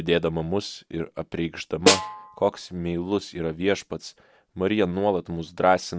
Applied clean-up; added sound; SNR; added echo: none; Snare drum; 0 dB; none.